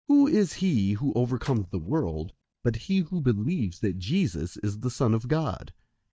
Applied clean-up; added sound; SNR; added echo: neural mask model DeepFilterNet 3.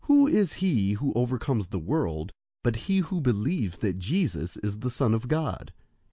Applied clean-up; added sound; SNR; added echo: none; none; none; none.